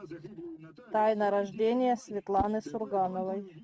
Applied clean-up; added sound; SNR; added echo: neural mask model RNNoise.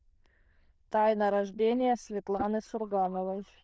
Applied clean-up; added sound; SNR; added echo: neural diffusion model UNIVERSE++.